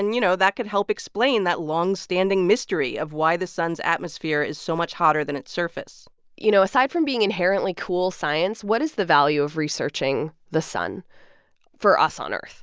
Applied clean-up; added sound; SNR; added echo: none; none; none; none.